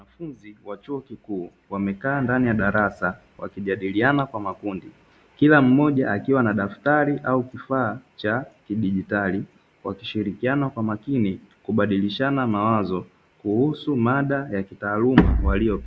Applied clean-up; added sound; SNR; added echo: none; none; none; none.